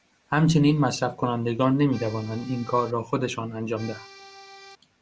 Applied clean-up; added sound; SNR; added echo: none; Accordion; 20 dB; none.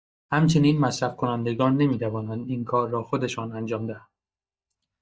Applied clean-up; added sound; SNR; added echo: neural mask model DeepFilterNet 3.